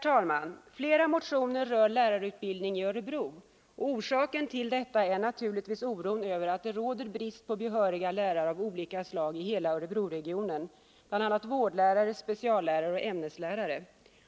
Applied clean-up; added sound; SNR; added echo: none; none; none; none.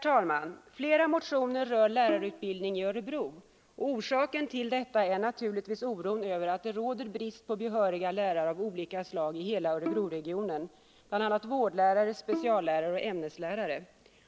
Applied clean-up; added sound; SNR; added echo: none; Bowed string instrument; 12 dB; none.